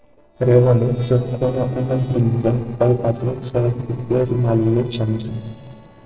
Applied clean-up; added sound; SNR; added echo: neural separator model SepFormer DNS4.